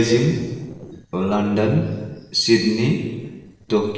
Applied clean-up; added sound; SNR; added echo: neural separator model SepFormer DNS4.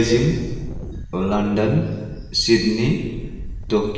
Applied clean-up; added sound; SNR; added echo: none; Wind; 11 dB; reverberation time 1.4 s.